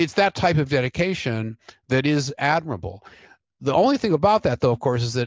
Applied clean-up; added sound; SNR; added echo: none; none; none; none.